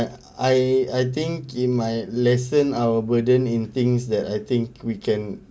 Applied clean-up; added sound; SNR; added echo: none; Piano; 19 dB; none.